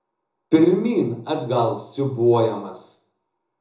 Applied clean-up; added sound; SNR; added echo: none; none; none; reverberation time 0.6 s.